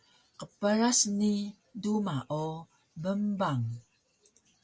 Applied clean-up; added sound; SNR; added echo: none; none; none; none.